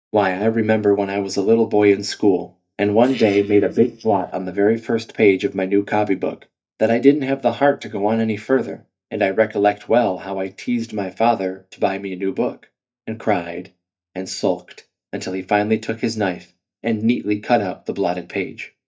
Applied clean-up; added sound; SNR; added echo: neural mask model DeepFilterNet 3.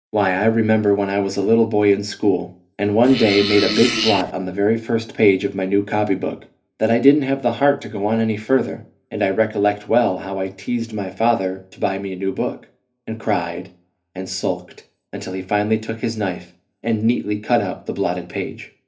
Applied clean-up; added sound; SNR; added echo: none; Fart; 3 dB; reverberation time 0.3 s.